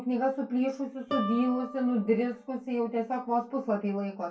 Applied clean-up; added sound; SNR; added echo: none; Guitar; 12 dB; reverberation time 0.2 s.